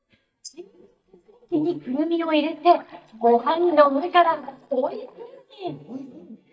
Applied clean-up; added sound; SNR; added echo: neural mask model DeepFilterNet 3.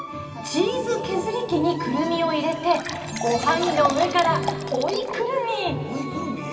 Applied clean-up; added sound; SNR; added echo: none; Fill (with liquid) / Water; 9 dB; reverberation time 2.6 s.